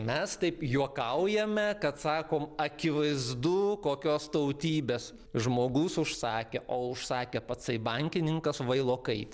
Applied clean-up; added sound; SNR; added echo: none; none; none; none.